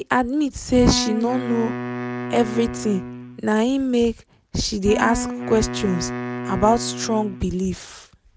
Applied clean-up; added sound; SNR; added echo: none; Wind instrument, woodwind instrument; 7 dB; none.